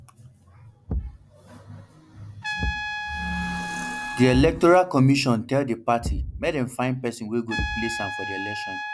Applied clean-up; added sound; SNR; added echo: none; Thump, thud + Trumpet; 7 dB; none.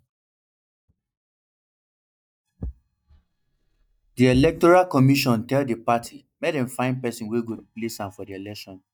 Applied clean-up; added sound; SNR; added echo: neural mask model DeepFilterNet 3.